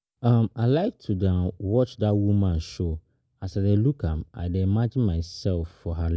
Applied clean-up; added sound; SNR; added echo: none; none; none; none.